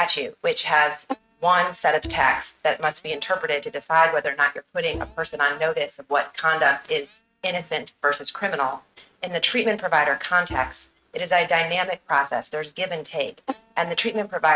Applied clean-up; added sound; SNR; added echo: neural mask model RNNoise.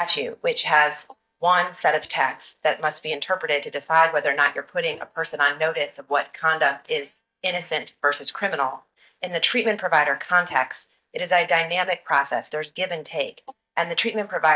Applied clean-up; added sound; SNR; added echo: neural mask model DeepFilterNet 3.